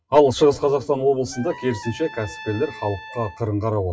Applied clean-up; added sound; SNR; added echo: classical method WPE with log-MMSE.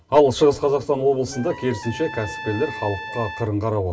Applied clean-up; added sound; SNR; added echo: none; Trumpet; 14 dB; reverberation time 2.5 s.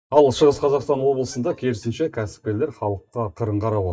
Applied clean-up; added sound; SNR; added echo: neural mask model DeepFilterNet 3.